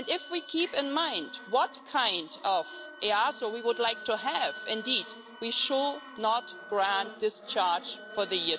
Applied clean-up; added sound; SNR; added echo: none; Wind instrument, woodwind instrument + Brass instrument; 15 dB; none.